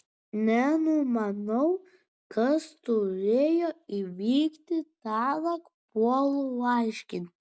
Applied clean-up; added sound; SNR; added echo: none; none; none; none.